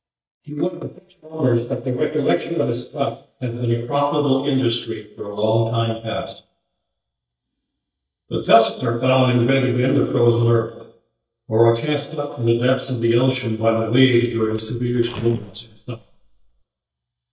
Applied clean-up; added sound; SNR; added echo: neural mask model DeepFilterNet 3.